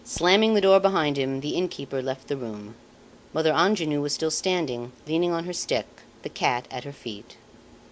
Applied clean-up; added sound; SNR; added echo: none; none; none; none.